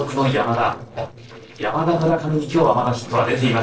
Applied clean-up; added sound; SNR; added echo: neural separator model SepFormer DNS4.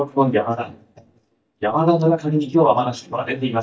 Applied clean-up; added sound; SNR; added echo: neural mask model DeepFilterNet 3.